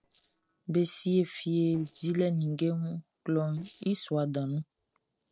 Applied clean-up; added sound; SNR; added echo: neural separator model SepFormer DNS4.